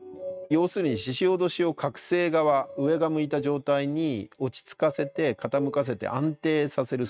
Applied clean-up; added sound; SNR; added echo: neural mask model RNNoise.